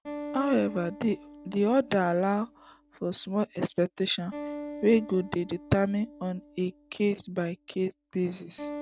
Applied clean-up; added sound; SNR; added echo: none; Acoustic guitar; 14 dB; none.